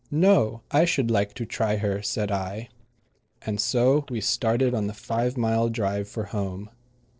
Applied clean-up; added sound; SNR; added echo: neural separator model SepFormer DNS4.